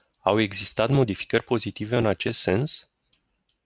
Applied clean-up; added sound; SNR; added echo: none; none; none; none.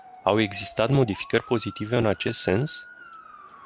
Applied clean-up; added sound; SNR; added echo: none; Motor vehicle (road) / Siren; 19 dB; none.